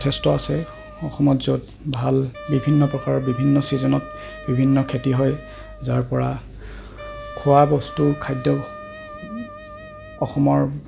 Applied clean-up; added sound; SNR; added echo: none; Wind instrument, woodwind instrument; 17 dB; none.